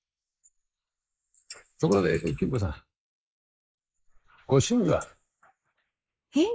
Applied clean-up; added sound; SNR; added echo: neural mask model Resemble Enhance denoiser.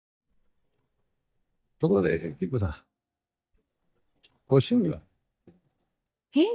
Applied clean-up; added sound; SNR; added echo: neural mask model DeepFilterNet 3.